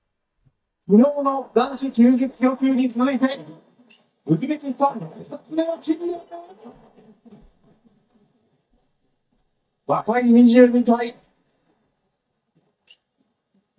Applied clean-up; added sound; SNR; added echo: neural mask model DeepFilterNet 3.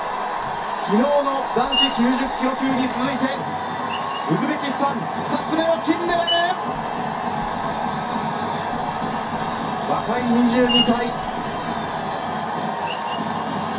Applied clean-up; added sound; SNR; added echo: none; Screech; 11 dB; reverberation time 0.3 s.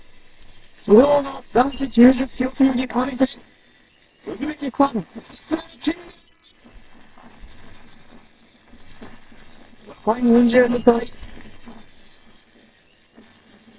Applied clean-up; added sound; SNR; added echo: neural separator model SepFormer WHAMR!.